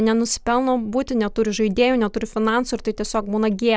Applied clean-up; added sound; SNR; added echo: none; none; none; none.